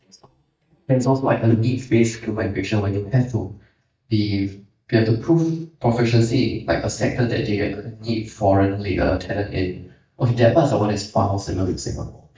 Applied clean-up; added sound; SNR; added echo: neural mask model DeepFilterNet 3.